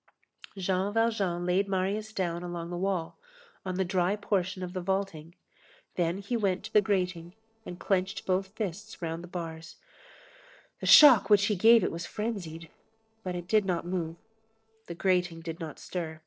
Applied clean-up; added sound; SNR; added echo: neural separator model SepFormer DNS4.